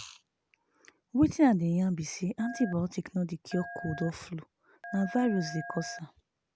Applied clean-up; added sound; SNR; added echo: none; Telephone; 13 dB; none.